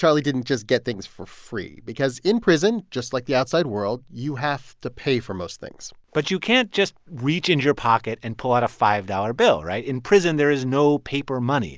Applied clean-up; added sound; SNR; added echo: none; none; none; none.